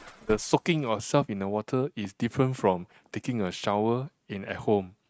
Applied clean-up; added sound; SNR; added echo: neural mask model RNNoise.